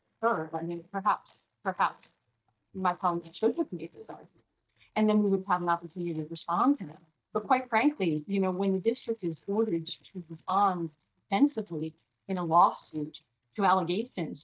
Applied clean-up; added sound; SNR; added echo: neural mask model DeepFilterNet 3.